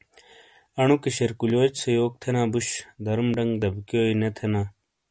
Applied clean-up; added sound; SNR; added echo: none; none; none; none.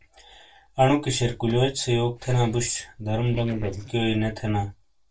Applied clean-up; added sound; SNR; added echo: neural separator model SepFormer DNS4.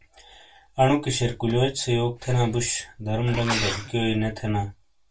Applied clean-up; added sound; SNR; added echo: none; Sneeze; 9 dB; reverberation time 0.2 s.